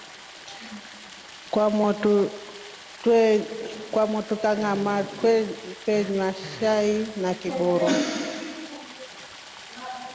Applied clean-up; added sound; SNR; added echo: none; Fart + Stream; 17 dB; none.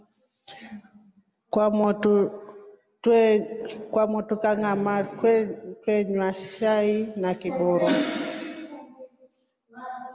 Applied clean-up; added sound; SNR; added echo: none; none; none; none.